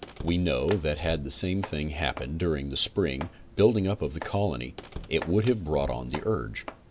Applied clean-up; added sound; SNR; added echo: none; Slam + Domestic sounds, home sounds; 15 dB; none.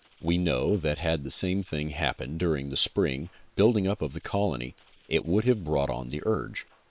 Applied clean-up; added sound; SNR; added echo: neural separator model SepFormer WHAM!.